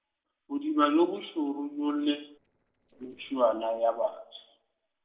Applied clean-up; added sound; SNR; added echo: neural separator model SepFormer DNS4.